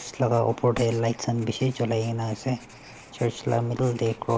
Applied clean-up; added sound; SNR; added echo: none; Writing; 20 dB; none.